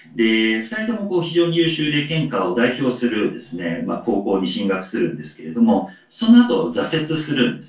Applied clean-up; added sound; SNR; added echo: none; none; none; reverberation time 0.2 s.